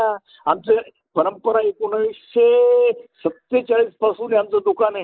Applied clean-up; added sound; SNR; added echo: neural mask model Resemble Enhance denoiser.